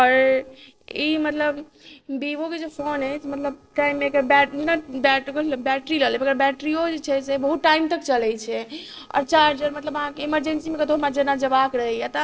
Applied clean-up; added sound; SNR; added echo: neural separator model SepFormer DNS4.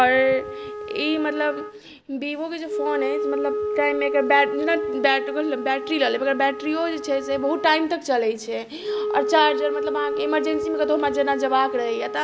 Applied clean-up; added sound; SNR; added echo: none; Wind instrument, woodwind instrument; 5 dB; none.